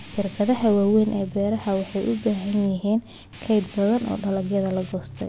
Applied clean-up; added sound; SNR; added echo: none; Guitar; 17 dB; none.